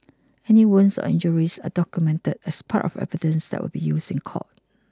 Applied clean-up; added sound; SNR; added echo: none; none; none; none.